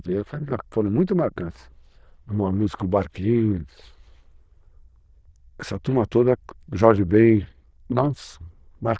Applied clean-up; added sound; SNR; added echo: neural diffusion model UNIVERSE++.